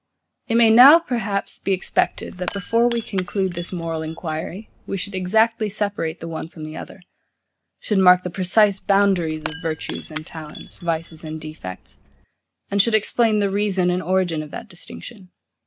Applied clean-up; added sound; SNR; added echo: none; Shatter / Crushing; 13 dB; none.